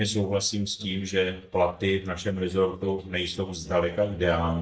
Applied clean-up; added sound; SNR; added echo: neural mask model DeepFilterNet 3.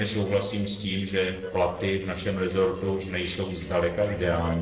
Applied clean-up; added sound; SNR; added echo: neural separator model SepFormer DNS4.